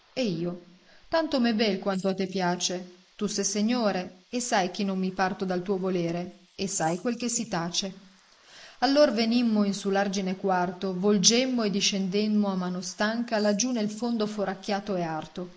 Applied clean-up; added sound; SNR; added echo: neural mask model Resemble Enhance denoiser.